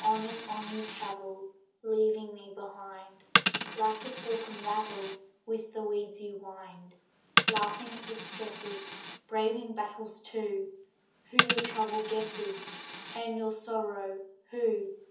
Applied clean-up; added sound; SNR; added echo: none; Coin (dropping); -1 dB; reverberation time 0.7 s.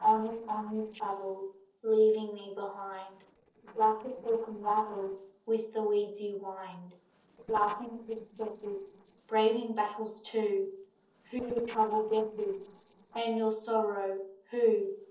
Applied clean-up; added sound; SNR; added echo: neural separator model SepFormer DNS4.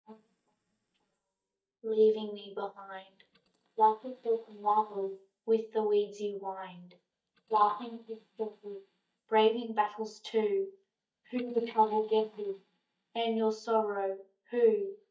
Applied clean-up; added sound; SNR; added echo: neural mask model DeepFilterNet 3.